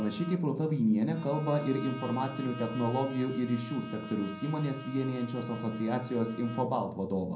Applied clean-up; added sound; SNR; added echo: none; Bowed string instrument; 15 dB; reverberation time 0.5 s.